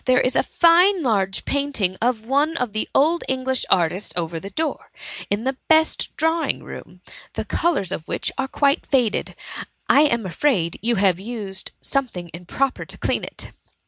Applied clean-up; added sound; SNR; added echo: none; none; none; none.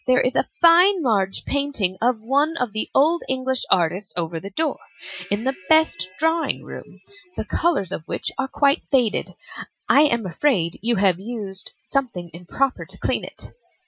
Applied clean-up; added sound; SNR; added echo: classical method Wiener filter.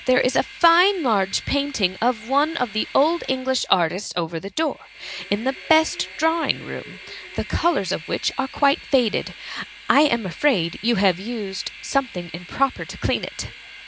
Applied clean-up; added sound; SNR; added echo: none; Train; 18 dB; none.